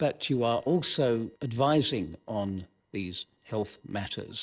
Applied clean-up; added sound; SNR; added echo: neural separator model SepFormer DNS4.